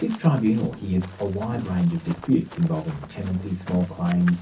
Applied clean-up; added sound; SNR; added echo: none; Run; 19 dB; reverberation time 0.3 s.